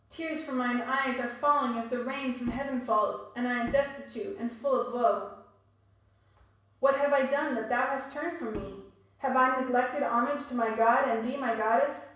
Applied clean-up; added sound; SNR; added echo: none; Bowed string instrument; 17 dB; reverberation time 0.7 s.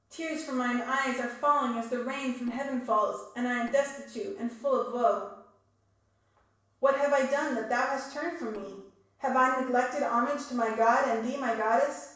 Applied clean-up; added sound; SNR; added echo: neural separator model SepFormer DNS4.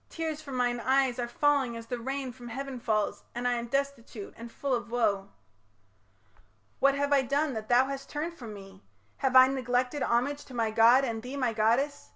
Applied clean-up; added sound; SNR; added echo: none; none; none; none.